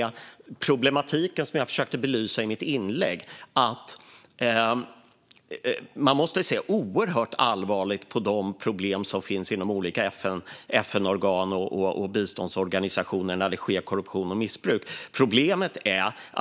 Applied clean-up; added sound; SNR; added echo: none; none; none; none.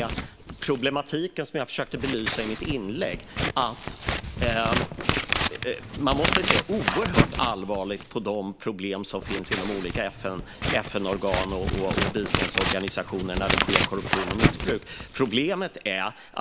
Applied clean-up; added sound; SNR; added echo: none; Scissors; 0 dB; none.